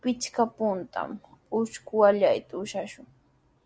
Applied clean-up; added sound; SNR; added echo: none; none; none; none.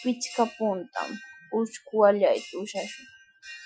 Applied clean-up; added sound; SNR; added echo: classical method Wiener filter.